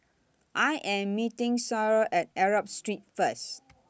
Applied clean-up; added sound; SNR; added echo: none; none; none; none.